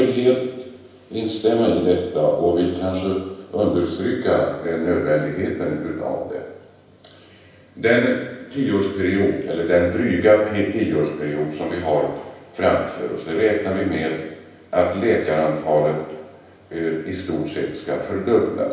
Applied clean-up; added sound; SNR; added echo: none; none; none; reverberation time 0.9 s.